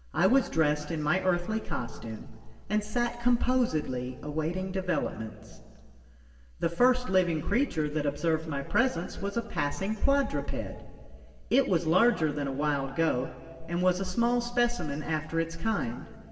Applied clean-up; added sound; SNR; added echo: none; none; none; reverberation time 1.9 s.